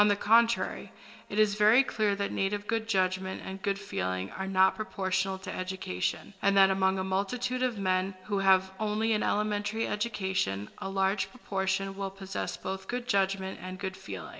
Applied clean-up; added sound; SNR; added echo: none; none; none; reverberation time 2.1 s.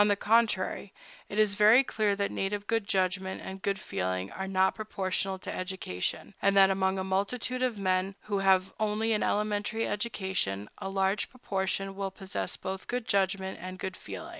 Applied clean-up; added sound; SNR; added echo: none; none; none; none.